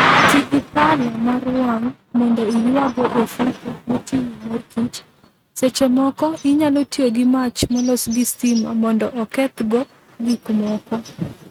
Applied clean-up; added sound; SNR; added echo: neural mask model RNNoise.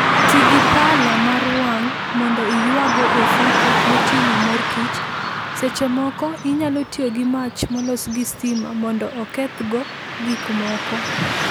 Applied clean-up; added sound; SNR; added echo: none; Car passing by / Traffic noise, roadway noise; -2 dB; none.